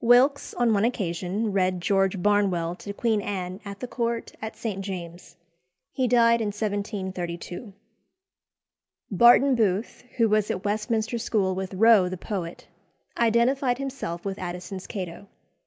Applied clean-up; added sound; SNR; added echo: none; none; none; none.